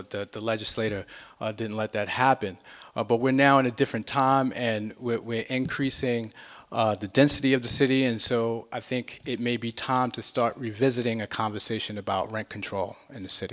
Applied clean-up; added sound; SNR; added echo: none; none; none; none.